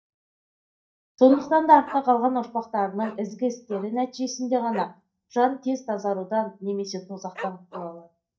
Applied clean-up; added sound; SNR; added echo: neural mask model DeepFilterNet 3.